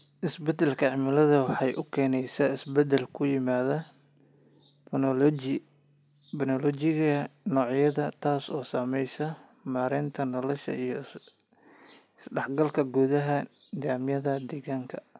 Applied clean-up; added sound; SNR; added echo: none; none; none; none.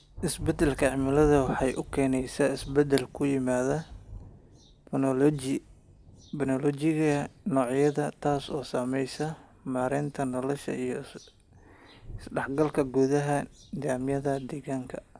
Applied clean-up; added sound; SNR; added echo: none; Thunder; 17 dB; none.